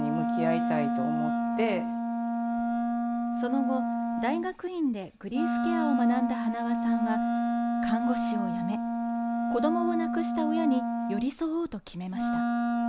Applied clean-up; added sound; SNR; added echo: none; Wind instrument, woodwind instrument; -3 dB; none.